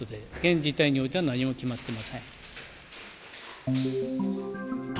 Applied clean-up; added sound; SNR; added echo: none; Crushing; 15 dB; none.